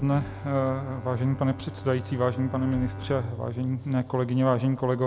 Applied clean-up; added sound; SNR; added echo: none; Bowed string instrument; 12 dB; none.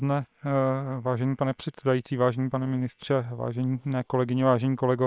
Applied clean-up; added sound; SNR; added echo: neural separator model SepFormer WHAM!.